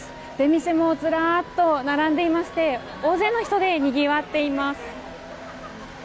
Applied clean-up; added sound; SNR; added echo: none; none; none; none.